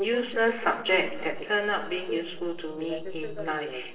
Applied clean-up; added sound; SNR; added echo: neural separator model SepFormer DNS4.